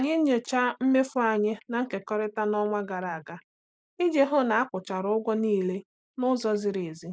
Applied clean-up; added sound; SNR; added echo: neural mask model Resemble Enhance denoiser.